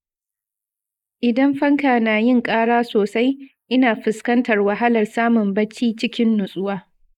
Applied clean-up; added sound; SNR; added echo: neural mask model Resemble Enhance denoiser.